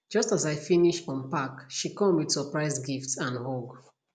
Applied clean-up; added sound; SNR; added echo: none; none; none; none.